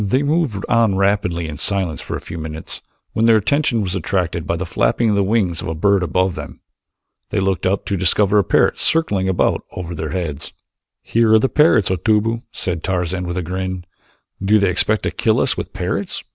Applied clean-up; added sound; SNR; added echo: none; none; none; none.